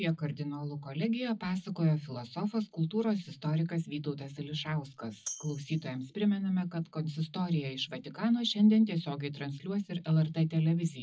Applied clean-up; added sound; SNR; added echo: classical method WPE with log-MMSE.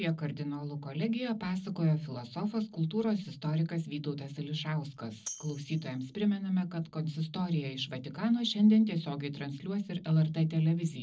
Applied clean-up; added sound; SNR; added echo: neural separator model SepFormer DNS4.